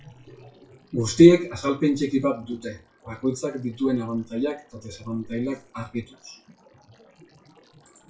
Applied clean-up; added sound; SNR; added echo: classical method WPE with log-MMSE.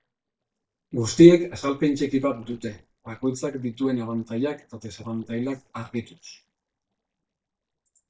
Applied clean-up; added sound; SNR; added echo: neural mask model DeepFilterNet 3.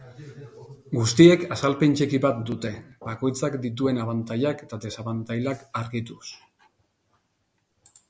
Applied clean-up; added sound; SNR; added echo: none; none; none; none.